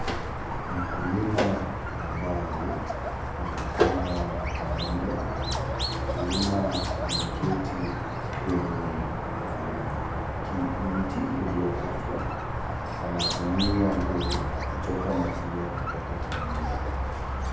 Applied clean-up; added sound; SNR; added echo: none; Squeak; -3 dB; reverberation time 0.9 s.